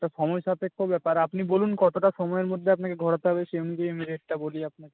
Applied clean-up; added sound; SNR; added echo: none; none; none; none.